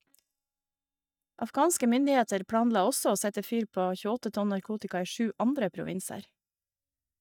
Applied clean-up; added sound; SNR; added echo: neural mask model DeepFilterNet 3.